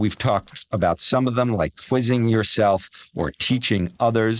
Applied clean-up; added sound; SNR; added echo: neural mask model Resemble Enhance denoiser.